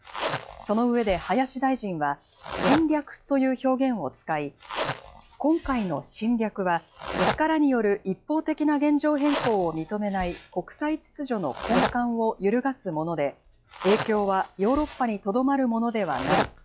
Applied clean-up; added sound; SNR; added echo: classical method log-MMSE.